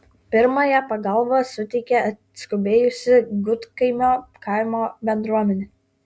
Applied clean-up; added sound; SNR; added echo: none; none; none; none.